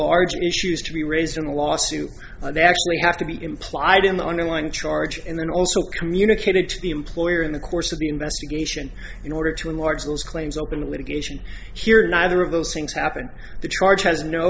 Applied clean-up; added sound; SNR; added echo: none; none; none; none.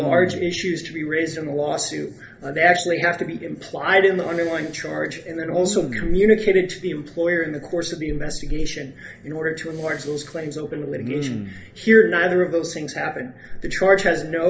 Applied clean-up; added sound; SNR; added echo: none; Respiratory sounds; 10 dB; reverberation time 0.3 s.